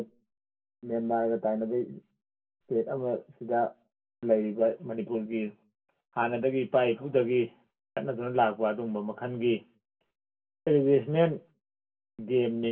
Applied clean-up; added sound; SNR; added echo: none; none; none; reverberation time 0.2 s.